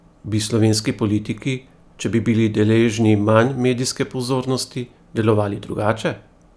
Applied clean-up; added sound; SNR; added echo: none; none; none; none.